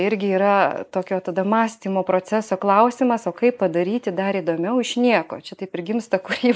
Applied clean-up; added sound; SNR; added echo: neural mask model Resemble Enhance denoiser.